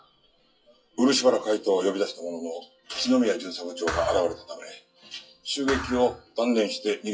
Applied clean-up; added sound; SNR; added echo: classical method WPE with log-MMSE.